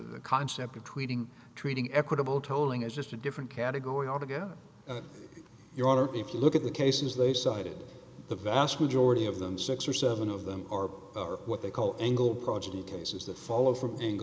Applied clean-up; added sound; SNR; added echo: none; none; none; none.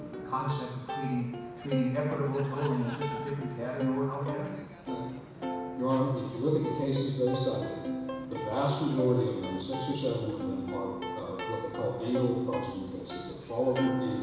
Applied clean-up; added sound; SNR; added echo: none; Plucked string instrument; 5 dB; reverberation time 1.1 s.